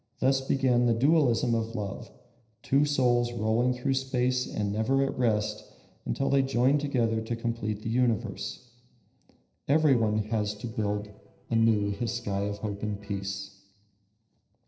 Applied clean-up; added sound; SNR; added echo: neural separator model SepFormer DNS4.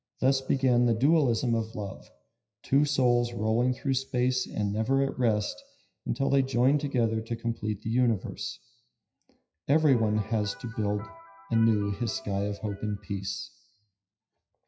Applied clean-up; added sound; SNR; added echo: classical method WPE with log-MMSE.